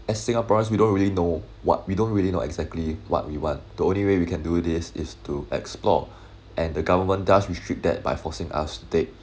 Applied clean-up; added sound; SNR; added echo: none; none; none; none.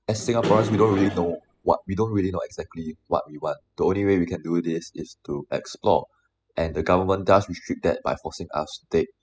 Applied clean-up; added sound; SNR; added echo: classical method spectral subtraction.